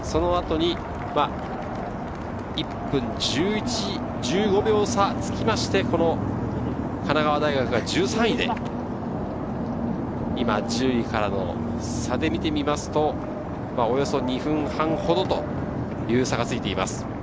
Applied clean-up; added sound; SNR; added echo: none; none; none; none.